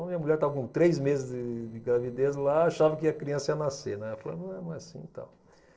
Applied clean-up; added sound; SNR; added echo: neural separator model SepFormer DNS4.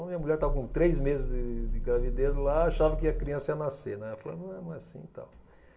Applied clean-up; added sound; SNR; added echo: none; Growling; 1 dB; reverberation time 2.3 s.